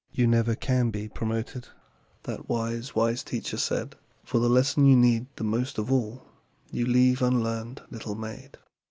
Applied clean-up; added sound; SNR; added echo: none; none; none; none.